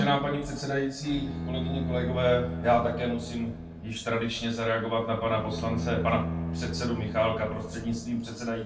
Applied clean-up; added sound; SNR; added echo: none; Bowed string instrument; 6 dB; reverberation time 0.3 s.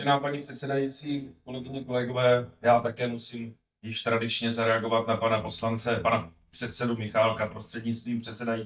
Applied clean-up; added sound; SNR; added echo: neural mask model DeepFilterNet 3.